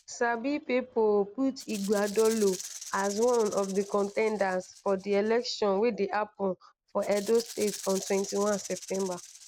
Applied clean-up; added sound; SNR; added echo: none; Rattle (instrument); 16 dB; none.